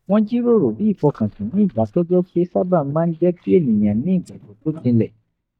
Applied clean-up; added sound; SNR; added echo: neural mask model DeepFilterNet 3.